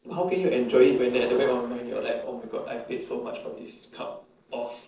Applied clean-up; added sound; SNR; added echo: neural separator model SepFormer DNS4.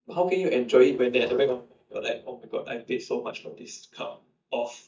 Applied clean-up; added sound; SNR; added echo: neural mask model DeepFilterNet 3.